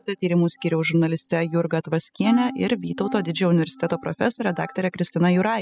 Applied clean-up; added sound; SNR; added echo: classical method spectral subtraction.